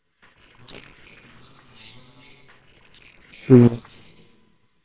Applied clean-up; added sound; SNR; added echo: neural separator model SepFormer WHAMR!.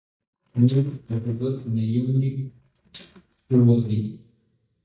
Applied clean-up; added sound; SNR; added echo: neural mask model DeepFilterNet 3.